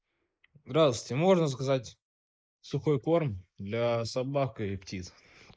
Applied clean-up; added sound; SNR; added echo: neural mask model Resemble Enhance denoiser.